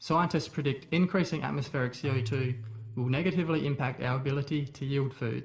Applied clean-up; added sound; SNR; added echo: none; Keyboard (musical); 13 dB; reverberation time 1.6 s.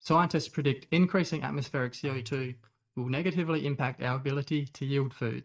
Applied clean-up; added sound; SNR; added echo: neural mask model DeepFilterNet 3.